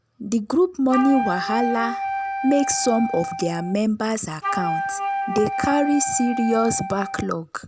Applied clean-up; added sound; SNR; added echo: none; Wind instrument, woodwind instrument; 5 dB; none.